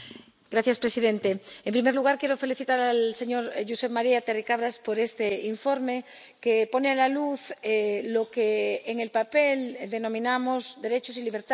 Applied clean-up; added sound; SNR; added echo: none; none; none; none.